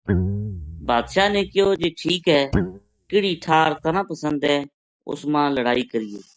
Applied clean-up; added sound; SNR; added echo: neural mask model DeepFilterNet 3.